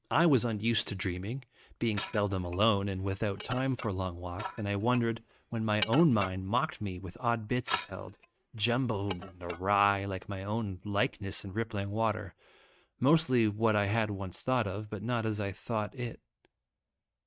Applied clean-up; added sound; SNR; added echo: neural mask model RNNoise.